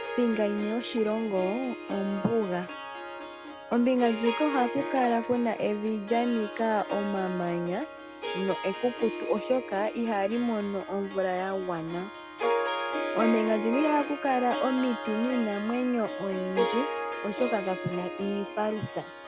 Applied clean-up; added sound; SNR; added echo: none; Harp; 6 dB; none.